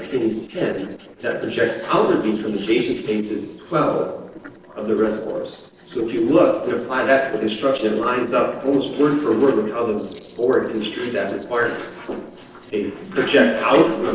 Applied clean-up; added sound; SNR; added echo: neural separator model SepFormer DNS4.